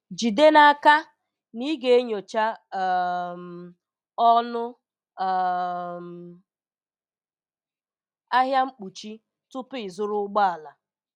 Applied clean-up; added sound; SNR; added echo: none; none; none; none.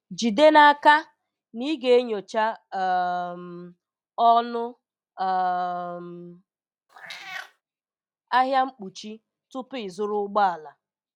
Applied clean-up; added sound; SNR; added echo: none; Meow; 15 dB; none.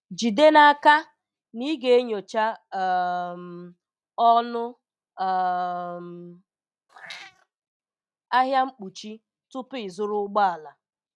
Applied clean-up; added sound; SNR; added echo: neural mask model RNNoise.